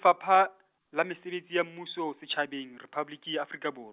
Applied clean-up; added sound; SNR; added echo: none; none; none; none.